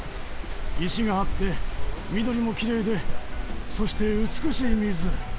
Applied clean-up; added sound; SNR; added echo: none; Wind; -3 dB; none.